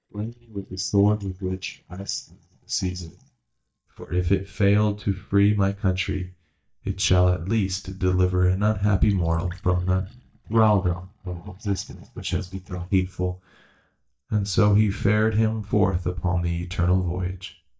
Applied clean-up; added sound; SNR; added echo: neural mask model DeepFilterNet 3.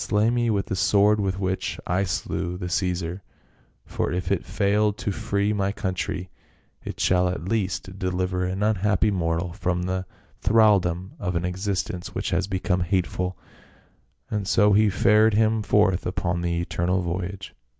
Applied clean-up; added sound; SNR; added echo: none; none; none; none.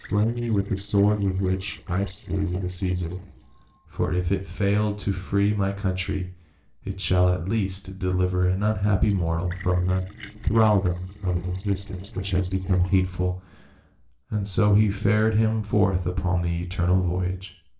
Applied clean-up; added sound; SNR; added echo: neural separator model SepFormer DNS4.